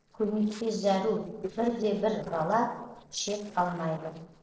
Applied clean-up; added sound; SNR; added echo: neural separator model SepFormer DNS4.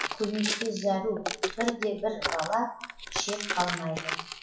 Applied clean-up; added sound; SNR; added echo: classical method WPE with log-MMSE.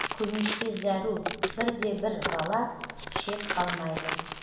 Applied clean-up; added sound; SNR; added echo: none; Walk, footsteps; 3 dB; reverberation time 1.0 s.